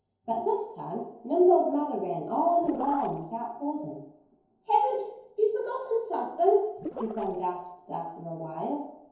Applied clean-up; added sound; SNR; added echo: neural separator model SepFormer DNS4.